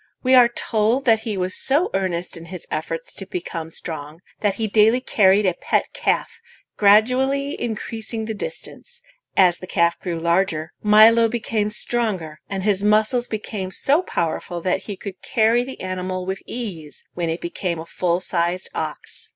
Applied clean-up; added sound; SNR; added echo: none; none; none; none.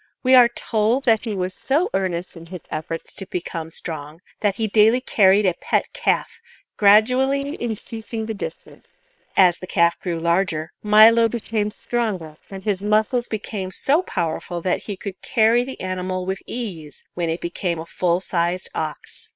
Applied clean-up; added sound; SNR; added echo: neural separator model SepFormer WHAM!.